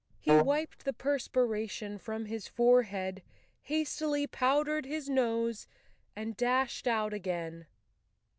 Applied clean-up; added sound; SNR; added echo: none; Wind instrument, woodwind instrument; -1 dB; none.